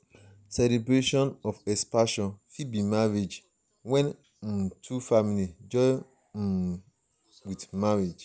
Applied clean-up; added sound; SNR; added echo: none; none; none; none.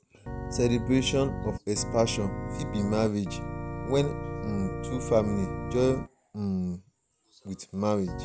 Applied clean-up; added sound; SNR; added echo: none; Organ; 6 dB; none.